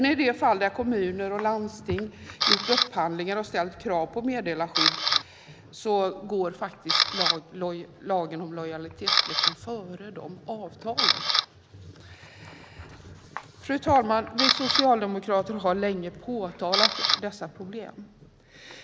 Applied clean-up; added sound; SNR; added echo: none; Camera; 2 dB; none.